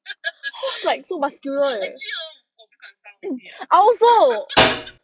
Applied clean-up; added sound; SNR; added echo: classical method log-MMSE.